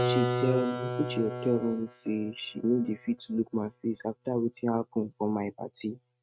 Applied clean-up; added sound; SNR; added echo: neural mask model RNNoise.